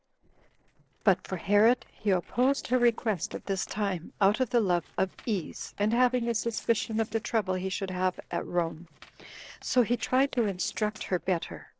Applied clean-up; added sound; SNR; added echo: neural separator model SepFormer DNS4.